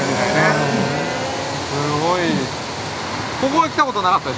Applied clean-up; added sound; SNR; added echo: none; Whoosh, swoosh, swish; 14 dB; none.